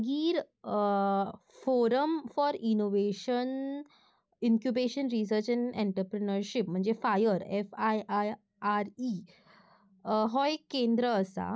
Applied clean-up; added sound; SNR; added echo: none; none; none; none.